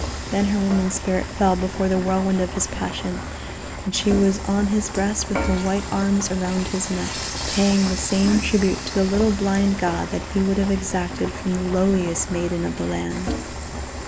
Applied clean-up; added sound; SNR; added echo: none; Frying (food) / Dishes, pots, and pans; 7 dB; none.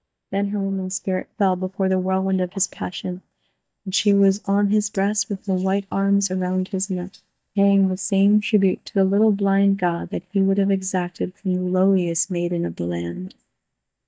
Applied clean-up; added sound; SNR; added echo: neural mask model DeepFilterNet 3.